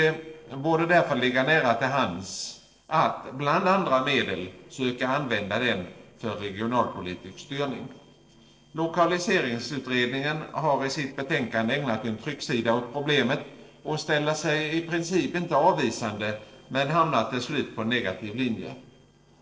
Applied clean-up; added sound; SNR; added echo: neural separator model SepFormer DNS4.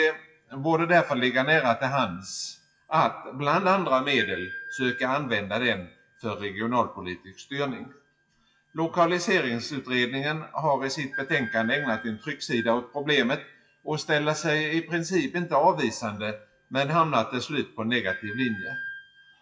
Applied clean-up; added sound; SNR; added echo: classical method WPE with log-MMSE.